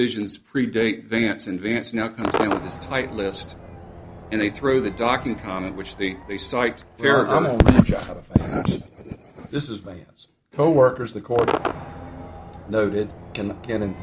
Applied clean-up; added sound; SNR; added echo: none; Crowd / Cheering / Fireworks; 11 dB; none.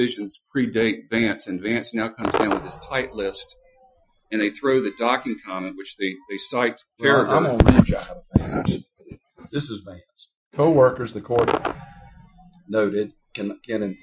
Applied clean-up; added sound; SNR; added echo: classical method Wiener filter.